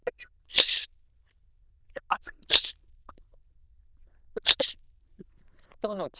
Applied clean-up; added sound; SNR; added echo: neural diffusion model UNIVERSE++.